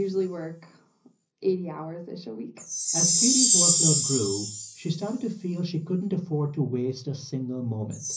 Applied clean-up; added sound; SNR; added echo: none; Chime; -2 dB; reverberation time 0.5 s.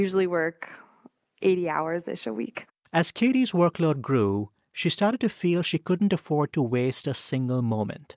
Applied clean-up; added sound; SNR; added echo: none; none; none; none.